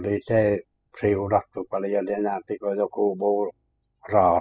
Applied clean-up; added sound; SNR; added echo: classical method spectral subtraction.